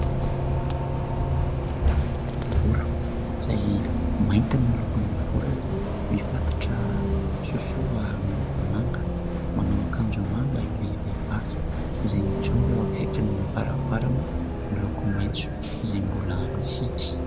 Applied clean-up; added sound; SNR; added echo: none; Bus; -3 dB; none.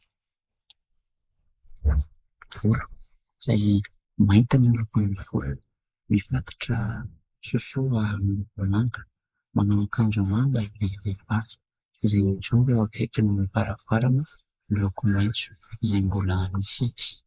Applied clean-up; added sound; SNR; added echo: neural mask model Resemble Enhance denoiser.